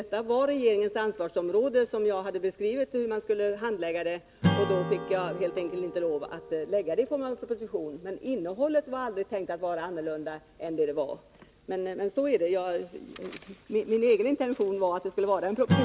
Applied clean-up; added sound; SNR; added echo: none; Strum; 9 dB; none.